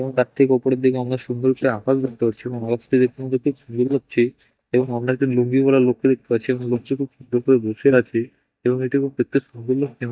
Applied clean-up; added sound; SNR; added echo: neural mask model DeepFilterNet 3.